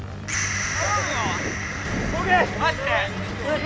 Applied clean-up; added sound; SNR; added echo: none; none; none; none.